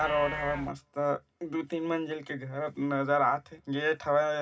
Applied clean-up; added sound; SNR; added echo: none; Livestock, farm animals, working animals; 14 dB; reverberation time 0.4 s.